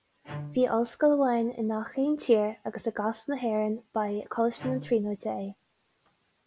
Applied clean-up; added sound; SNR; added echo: none; Bowed string instrument; 15 dB; none.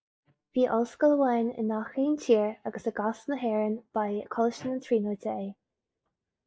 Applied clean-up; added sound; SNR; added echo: neural mask model DeepFilterNet 3.